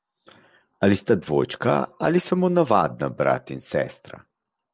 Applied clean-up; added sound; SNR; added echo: none; none; none; none.